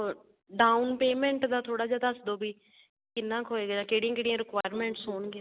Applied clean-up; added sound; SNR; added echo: none; none; none; none.